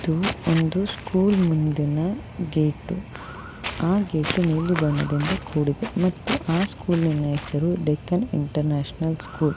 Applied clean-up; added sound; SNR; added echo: none; Walk, footsteps; 11 dB; none.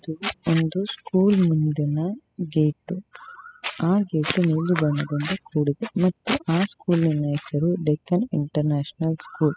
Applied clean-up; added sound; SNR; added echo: classical method spectral subtraction.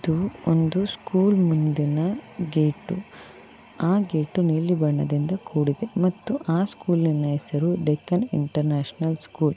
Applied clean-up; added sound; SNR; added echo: none; none; none; none.